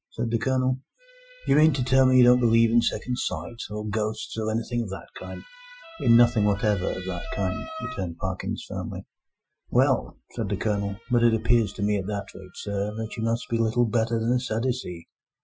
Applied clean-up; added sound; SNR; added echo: classical method Wiener filter.